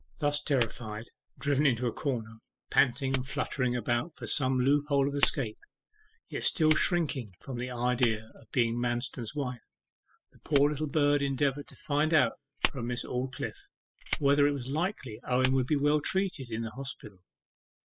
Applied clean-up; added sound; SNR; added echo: classical method spectral subtraction.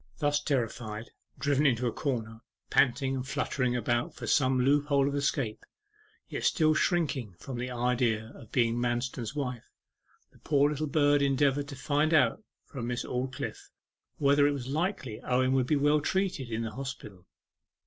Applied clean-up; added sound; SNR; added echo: none; none; none; none.